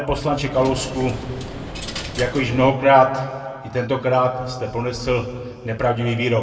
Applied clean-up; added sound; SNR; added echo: none; Coin (dropping); 10 dB; reverberation time 1.9 s.